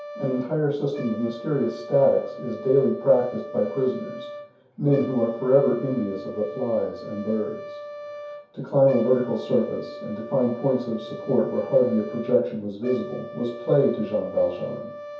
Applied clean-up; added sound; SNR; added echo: none; Brass instrument; 13 dB; reverberation time 0.6 s.